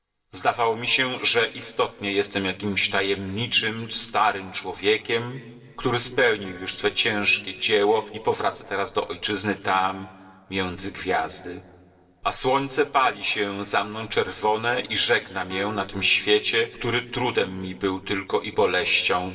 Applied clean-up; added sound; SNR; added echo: neural separator model SepFormer DNS4.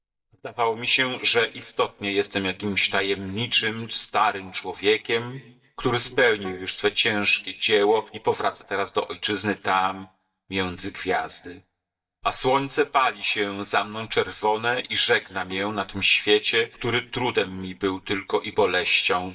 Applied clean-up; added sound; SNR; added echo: neural mask model DeepFilterNet 3.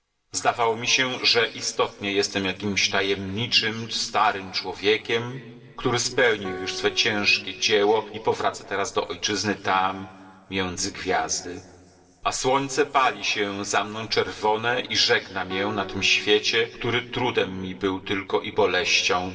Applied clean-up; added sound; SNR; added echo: none; Guitar; 18 dB; reverberation time 2.9 s.